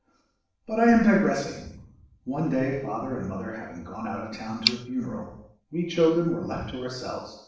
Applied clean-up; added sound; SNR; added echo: none; Tick; 13 dB; reverberation time 0.6 s.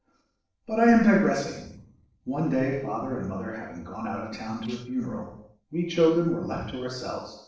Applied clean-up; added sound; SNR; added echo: neural separator model SepFormer DNS4.